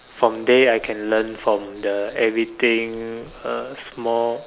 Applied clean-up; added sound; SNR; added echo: none; none; none; none.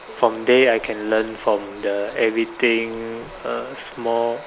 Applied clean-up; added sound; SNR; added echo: none; Bird vocalization, bird call, bird song; 19 dB; none.